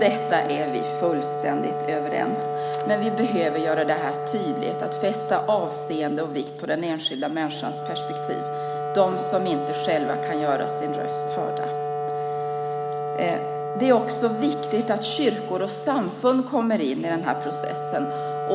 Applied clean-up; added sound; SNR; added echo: none; Wind instrument, woodwind instrument; 3 dB; none.